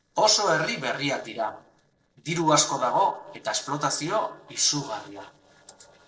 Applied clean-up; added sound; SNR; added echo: neural separator model SepFormer DNS4.